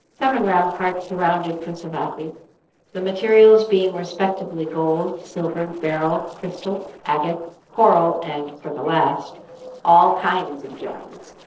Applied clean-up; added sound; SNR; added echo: neural separator model SepFormer DNS4.